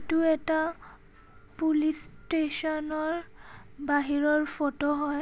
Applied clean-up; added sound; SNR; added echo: none; none; none; none.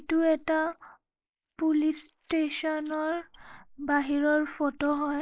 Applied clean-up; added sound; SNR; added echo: neural mask model Resemble Enhance denoiser.